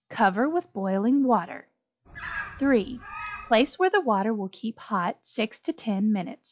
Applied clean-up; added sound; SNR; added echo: classical method log-MMSE.